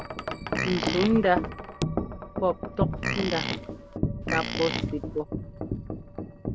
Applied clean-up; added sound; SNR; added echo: none; Livestock, farm animals, working animals + Wind chime; 0 dB; none.